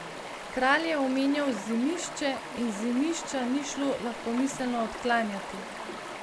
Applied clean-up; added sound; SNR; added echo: none; Stream; 9 dB; none.